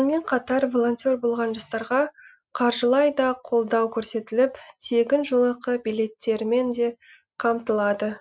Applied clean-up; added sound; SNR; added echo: none; none; none; none.